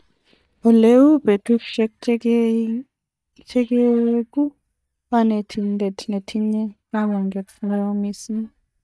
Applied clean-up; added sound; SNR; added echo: neural mask model DeepFilterNet 3.